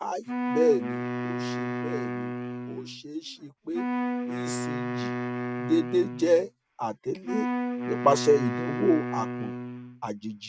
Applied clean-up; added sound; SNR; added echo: none; Wind instrument, woodwind instrument; 3 dB; none.